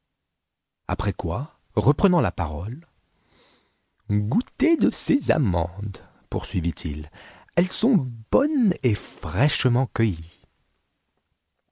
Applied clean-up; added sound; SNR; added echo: none; none; none; none.